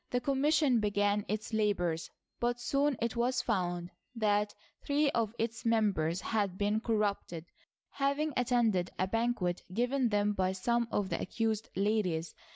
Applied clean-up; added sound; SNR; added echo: none; none; none; none.